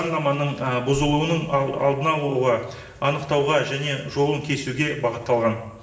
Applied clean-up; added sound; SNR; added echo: none; none; none; reverberation time 1.4 s.